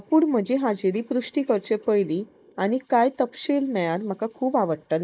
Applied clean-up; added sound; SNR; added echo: neural mask model Resemble Enhance denoiser.